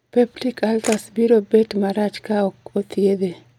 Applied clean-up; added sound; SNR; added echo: none; Camera; 18 dB; none.